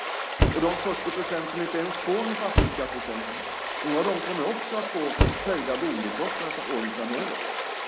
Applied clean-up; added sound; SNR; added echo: none; Stream + Slam; -2 dB; none.